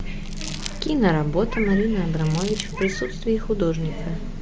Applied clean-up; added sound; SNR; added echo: none; Crumpling, crinkling + Meow; 14 dB; none.